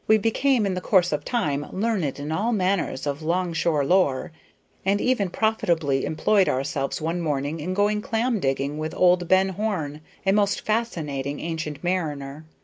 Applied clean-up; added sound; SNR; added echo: none; none; none; none.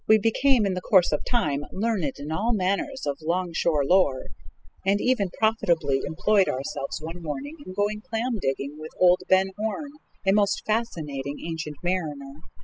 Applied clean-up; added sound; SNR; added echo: classical method spectral subtraction.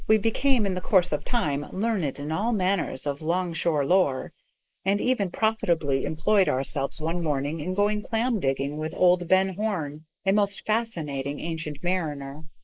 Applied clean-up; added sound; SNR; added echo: neural mask model Resemble Enhance denoiser.